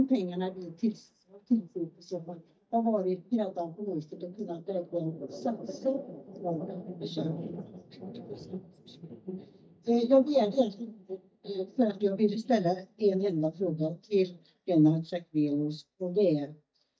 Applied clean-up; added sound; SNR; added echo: neural mask model DeepFilterNet 3.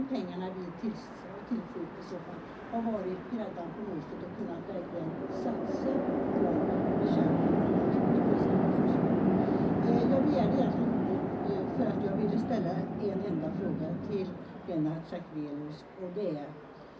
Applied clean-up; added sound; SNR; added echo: none; Chatter / Traffic noise, roadway noise / Train; -4 dB; reverberation time 0.4 s.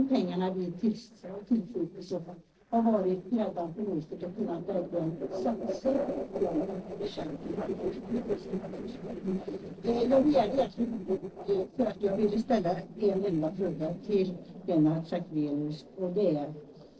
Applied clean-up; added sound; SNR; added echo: neural separator model SepFormer DNS4.